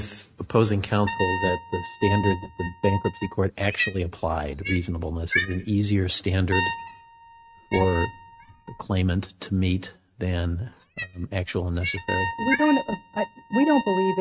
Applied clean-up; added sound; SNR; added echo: neural mask model RNNoise.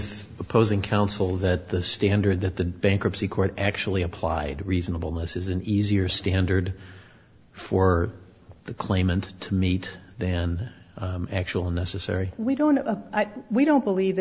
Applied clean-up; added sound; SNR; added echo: none; none; none; none.